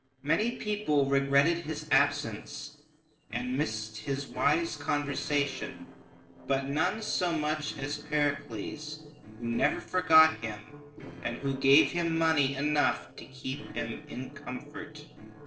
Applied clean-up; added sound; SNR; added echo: neural separator model SepFormer DNS4.